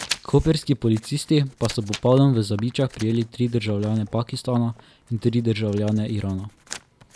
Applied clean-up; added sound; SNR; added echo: none; Writing; 18 dB; none.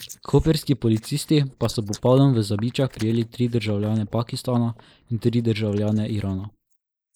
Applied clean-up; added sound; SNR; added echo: neural mask model Resemble Enhance denoiser.